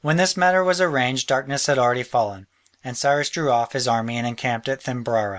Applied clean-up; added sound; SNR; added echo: none; none; none; none.